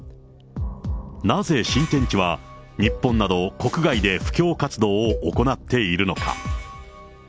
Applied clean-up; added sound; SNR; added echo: none; Cowbell; 17 dB; none.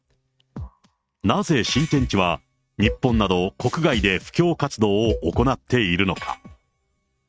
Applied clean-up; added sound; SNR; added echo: neural mask model RNNoise.